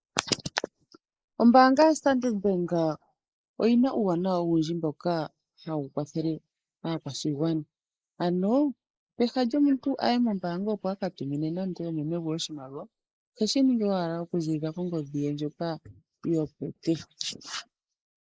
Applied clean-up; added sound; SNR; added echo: neural mask model Resemble Enhance denoiser.